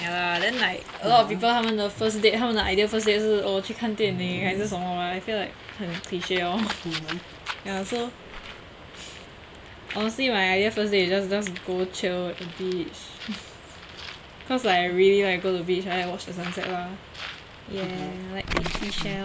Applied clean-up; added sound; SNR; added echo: none; Bird; 12 dB; none.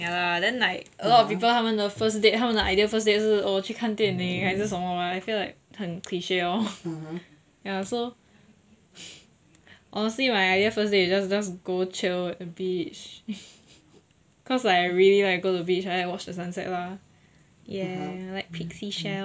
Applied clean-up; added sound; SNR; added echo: none; none; none; none.